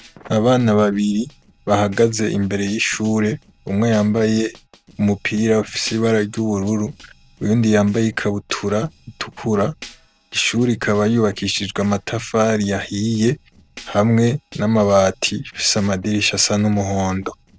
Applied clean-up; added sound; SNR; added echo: neural separator model SepFormer DNS4.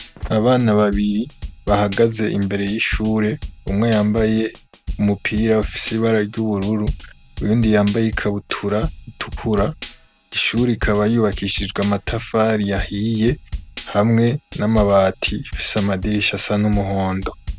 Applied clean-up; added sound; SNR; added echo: none; Drum kit; 12 dB; none.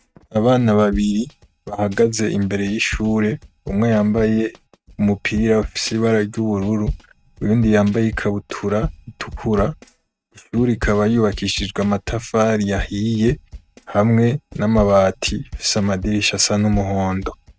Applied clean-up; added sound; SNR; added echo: neural mask model RNNoise.